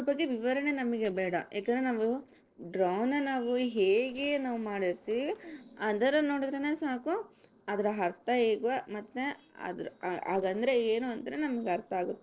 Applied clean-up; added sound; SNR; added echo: neural separator model SepFormer DNS4.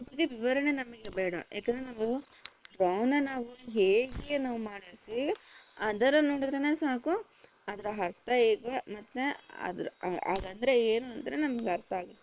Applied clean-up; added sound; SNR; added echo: neural separator model SepFormer WHAM!.